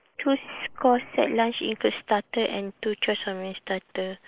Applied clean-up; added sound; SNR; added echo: neural mask model Resemble Enhance denoiser.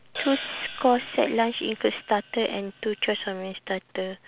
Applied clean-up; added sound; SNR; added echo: none; Hi-hat; 15 dB; none.